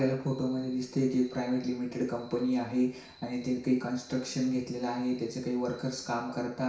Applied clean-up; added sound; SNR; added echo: none; none; none; reverberation time 0.6 s.